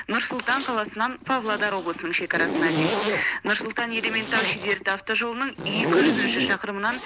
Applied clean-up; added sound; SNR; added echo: none; Zipper (clothing); 3 dB; none.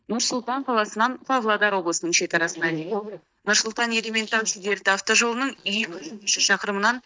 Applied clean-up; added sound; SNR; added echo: neural mask model DeepFilterNet 3.